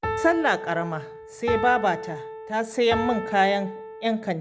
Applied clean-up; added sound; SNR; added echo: none; Piano; 8 dB; none.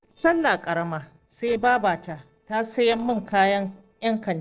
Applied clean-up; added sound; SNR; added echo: neural separator model SepFormer DNS4.